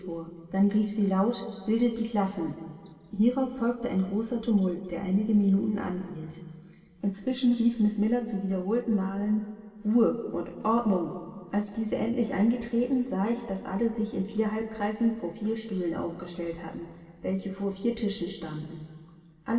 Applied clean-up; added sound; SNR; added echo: none; none; none; reverberation time 2.3 s.